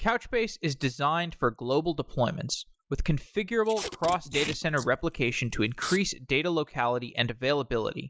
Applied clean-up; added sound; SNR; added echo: neural mask model Resemble Enhance denoiser.